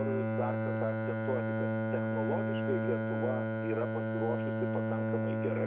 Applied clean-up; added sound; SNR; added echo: none; Bowed string instrument; -5 dB; none.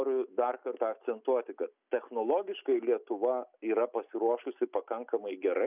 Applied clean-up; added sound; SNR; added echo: none; none; none; none.